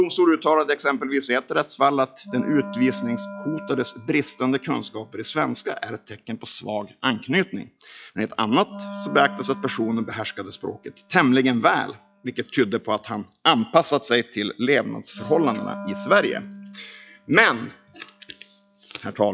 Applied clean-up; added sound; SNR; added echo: classical method log-MMSE.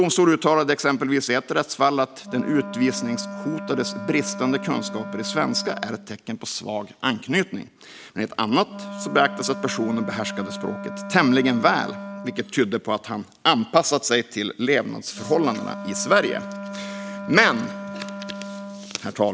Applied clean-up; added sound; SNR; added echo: none; Wind instrument, woodwind instrument; 12 dB; none.